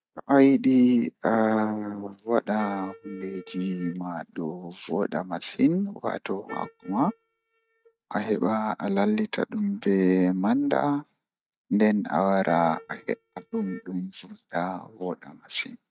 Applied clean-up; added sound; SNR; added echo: neural mask model RNNoise.